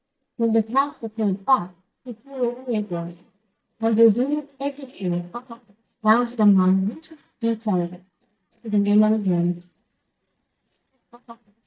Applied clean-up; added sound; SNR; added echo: neural mask model DeepFilterNet 3.